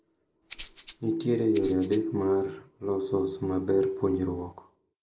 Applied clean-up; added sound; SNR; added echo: neural mask model Resemble Enhance denoiser.